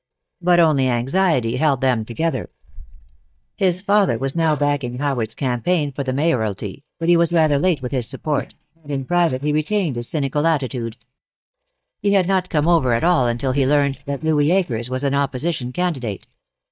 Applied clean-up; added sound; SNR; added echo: neural mask model DeepFilterNet 3.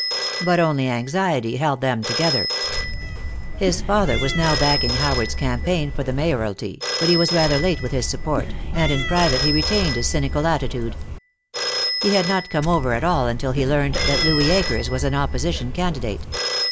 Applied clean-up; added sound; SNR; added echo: none; Telephone + Cat; 2 dB; none.